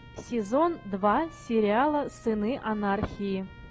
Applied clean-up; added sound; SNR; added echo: none; Engine + Trumpet; 20 dB; none.